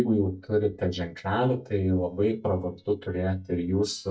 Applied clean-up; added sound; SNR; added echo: neural mask model DeepFilterNet 3.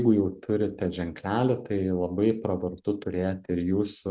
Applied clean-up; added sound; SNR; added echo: none; none; none; none.